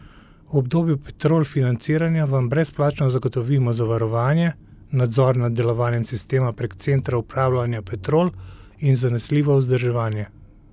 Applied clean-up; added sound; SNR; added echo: none; none; none; none.